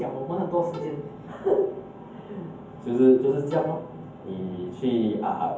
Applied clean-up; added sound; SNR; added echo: none; Bowed string instrument; 17 dB; reverberation time 0.5 s.